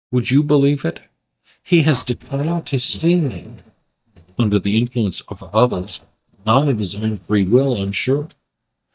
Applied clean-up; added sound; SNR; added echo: neural mask model DeepFilterNet 3.